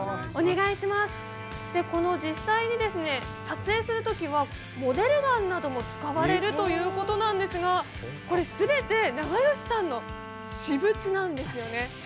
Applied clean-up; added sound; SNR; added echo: none; Brass instrument; 15 dB; none.